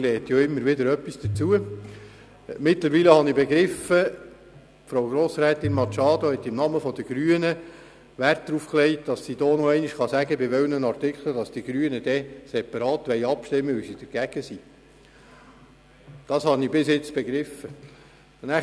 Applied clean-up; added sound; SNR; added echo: none; Piano; 11 dB; none.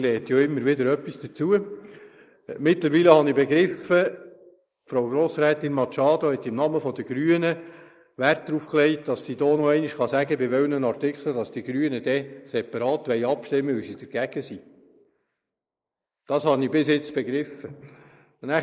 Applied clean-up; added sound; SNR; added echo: neural mask model Resemble Enhance denoiser.